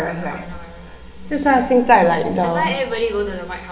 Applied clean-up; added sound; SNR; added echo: none; none; none; reverberation time 0.8 s.